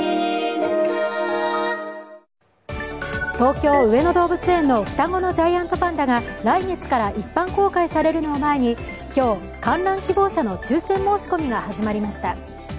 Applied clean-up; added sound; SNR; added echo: none; none; none; none.